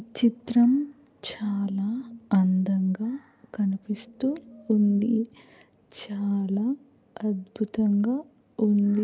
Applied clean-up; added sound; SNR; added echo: none; none; none; none.